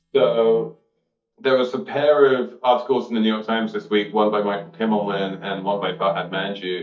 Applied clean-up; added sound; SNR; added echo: neural mask model DeepFilterNet 3.